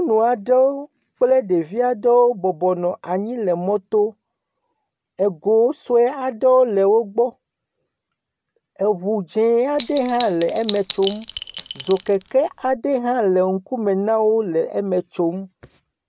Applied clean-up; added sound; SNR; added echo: none; Chink, clink; 15 dB; none.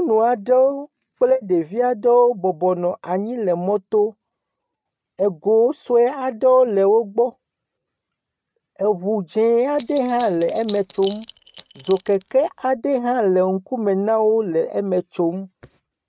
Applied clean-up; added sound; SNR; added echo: neural mask model RNNoise.